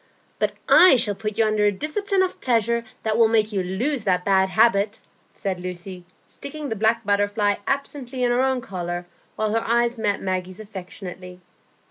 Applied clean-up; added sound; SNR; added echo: none; none; none; none.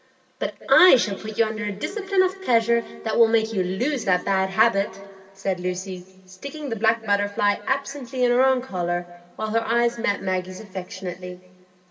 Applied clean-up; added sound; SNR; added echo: none; Wind instrument, woodwind instrument; 20 dB; reverberation time 2.6 s.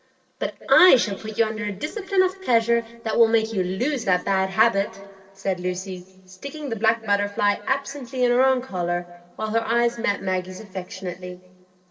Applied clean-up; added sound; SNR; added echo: neural separator model SepFormer DNS4.